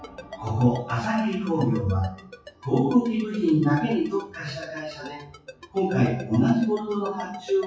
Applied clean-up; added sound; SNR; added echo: classical method WPE with log-MMSE.